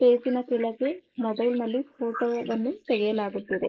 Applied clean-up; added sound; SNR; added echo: neural mask model Resemble Enhance denoiser.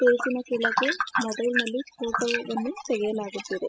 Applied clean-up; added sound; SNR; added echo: classical method spectral subtraction.